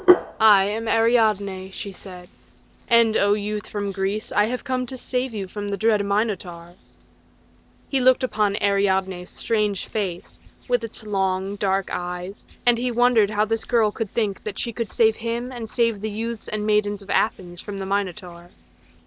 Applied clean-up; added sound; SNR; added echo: none; Hands; 11 dB; none.